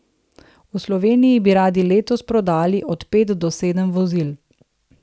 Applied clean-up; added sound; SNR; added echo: none; none; none; none.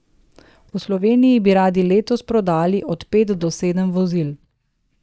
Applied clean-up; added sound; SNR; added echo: neural mask model DeepFilterNet 3.